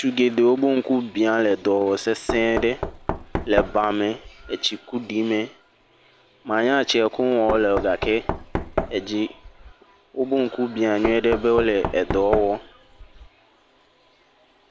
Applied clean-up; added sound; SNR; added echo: none; Knock; 8 dB; none.